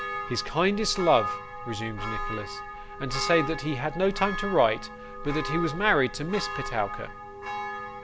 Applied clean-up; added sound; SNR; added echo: none; Church bell; 7 dB; none.